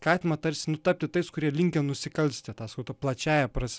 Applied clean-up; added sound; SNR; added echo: none; none; none; none.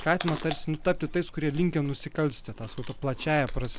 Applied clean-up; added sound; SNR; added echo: none; Chewing, mastication; 6 dB; none.